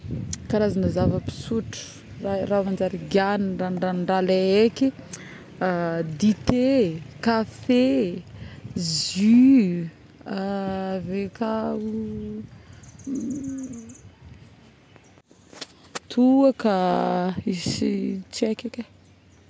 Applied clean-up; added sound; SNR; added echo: none; none; none; none.